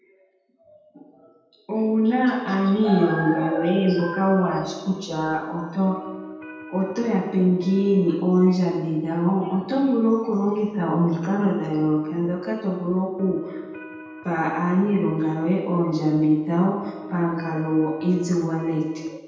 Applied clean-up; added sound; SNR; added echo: none; Electric guitar; 18 dB; reverberation time 1.1 s.